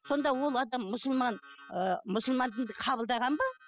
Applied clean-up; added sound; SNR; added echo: classical method spectral subtraction.